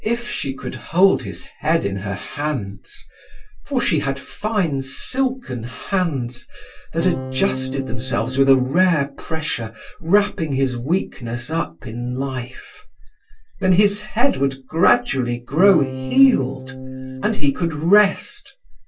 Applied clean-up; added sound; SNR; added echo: neural separator model SepFormer DNS4.